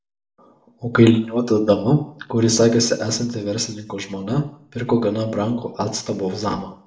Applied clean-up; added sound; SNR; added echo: none; none; none; reverberation time 0.4 s.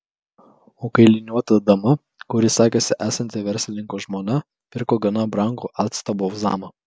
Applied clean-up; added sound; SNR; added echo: none; none; none; none.